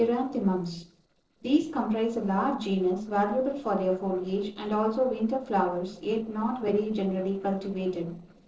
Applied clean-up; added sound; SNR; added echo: neural separator model SepFormer DNS4.